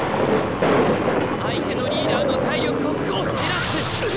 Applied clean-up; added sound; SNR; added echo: none; Thunder; 1 dB; none.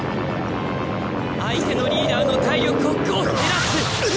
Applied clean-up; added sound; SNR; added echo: none; none; none; none.